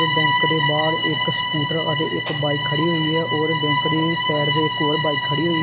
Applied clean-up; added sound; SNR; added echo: none; Bowed string instrument; 0 dB; none.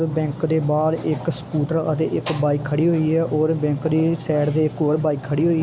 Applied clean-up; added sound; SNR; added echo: none; none; none; none.